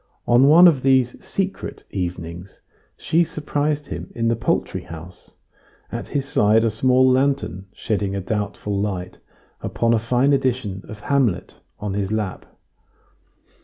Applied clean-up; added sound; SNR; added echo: none; none; none; none.